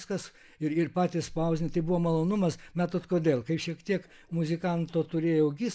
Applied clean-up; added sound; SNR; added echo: none; none; none; none.